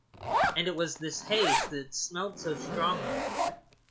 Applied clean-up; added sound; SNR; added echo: none; Zipper (clothing); -1 dB; none.